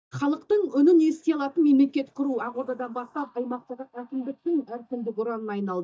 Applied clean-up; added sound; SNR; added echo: neural mask model DeepFilterNet 3.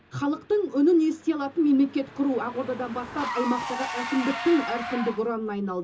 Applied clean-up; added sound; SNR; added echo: none; Engine / Car; 11 dB; reverberation time 0.2 s.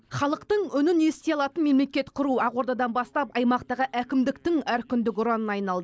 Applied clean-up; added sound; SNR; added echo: none; none; none; none.